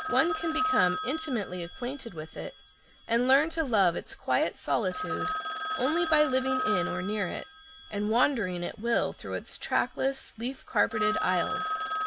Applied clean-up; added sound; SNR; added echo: none; Telephone; 6 dB; none.